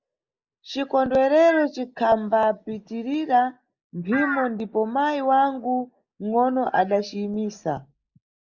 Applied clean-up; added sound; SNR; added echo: neural mask model Resemble Enhance denoiser.